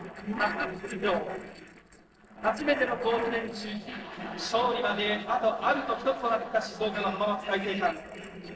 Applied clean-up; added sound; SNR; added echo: neural separator model SepFormer DNS4.